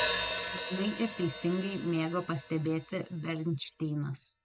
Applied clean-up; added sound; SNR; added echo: none; Hi-hat; 1 dB; none.